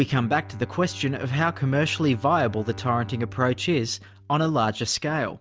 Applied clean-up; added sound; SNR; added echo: none; Bowed string instrument; 16 dB; none.